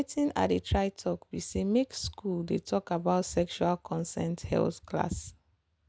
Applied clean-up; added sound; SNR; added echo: none; none; none; none.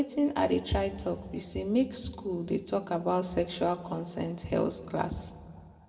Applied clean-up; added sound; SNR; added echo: none; none; none; reverberation time 1.4 s.